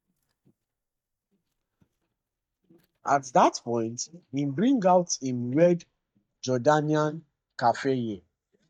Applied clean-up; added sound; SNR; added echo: neural mask model DeepFilterNet 3.